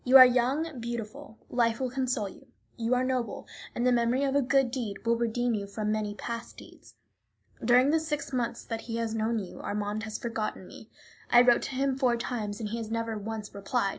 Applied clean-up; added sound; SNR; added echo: none; none; none; none.